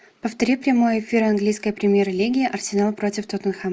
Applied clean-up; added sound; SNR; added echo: none; none; none; none.